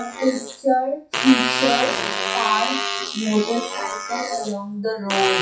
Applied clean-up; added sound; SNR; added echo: classical method WPE with log-MMSE.